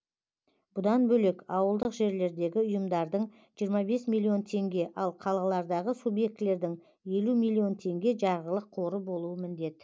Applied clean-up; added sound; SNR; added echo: none; none; none; none.